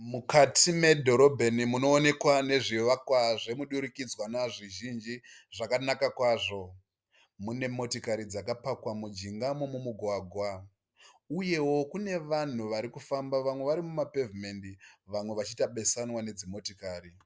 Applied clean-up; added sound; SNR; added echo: none; none; none; none.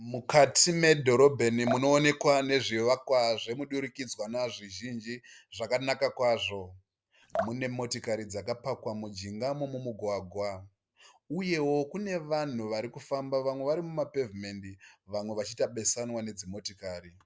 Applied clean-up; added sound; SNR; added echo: none; Drip; 11 dB; none.